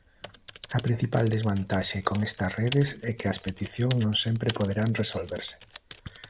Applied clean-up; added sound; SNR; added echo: none; Typing; 17 dB; none.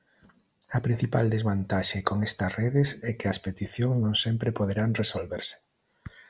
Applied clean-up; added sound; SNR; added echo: none; none; none; none.